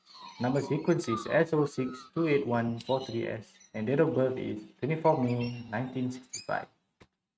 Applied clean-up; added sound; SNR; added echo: neural mask model RNNoise.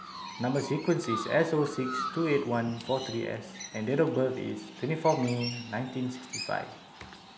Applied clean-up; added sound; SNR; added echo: none; Chirp, tweet; 11 dB; none.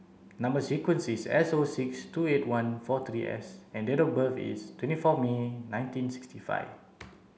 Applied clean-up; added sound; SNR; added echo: none; none; none; none.